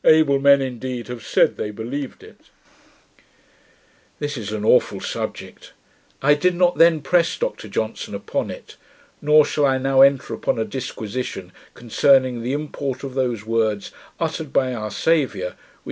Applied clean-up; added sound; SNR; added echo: none; none; none; none.